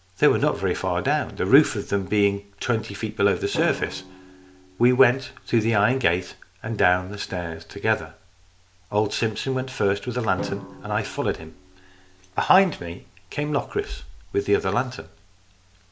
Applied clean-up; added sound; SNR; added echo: none; Drum; 20 dB; none.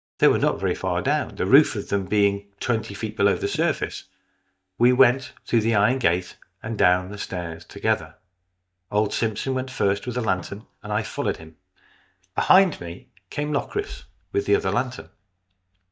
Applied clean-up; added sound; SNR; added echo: neural mask model DeepFilterNet 3.